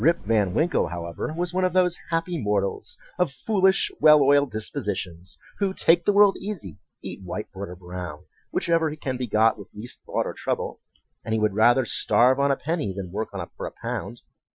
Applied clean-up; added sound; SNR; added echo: classical method Wiener filter.